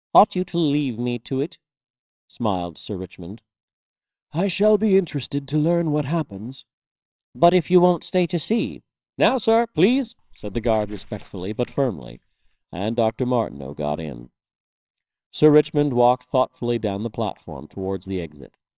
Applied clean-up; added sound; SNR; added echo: neural separator model SepFormer WHAMR!.